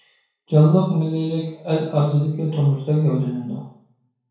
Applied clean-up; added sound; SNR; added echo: none; none; none; reverberation time 0.6 s.